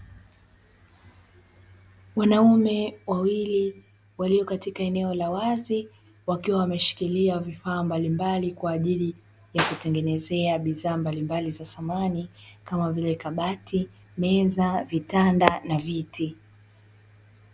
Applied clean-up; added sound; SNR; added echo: none; Clapping; 4 dB; none.